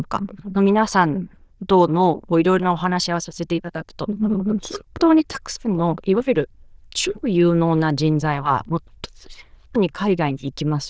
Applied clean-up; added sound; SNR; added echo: neural diffusion model UNIVERSE++.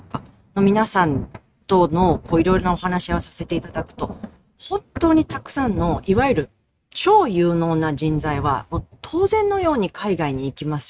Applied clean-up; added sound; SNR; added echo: neural mask model RNNoise.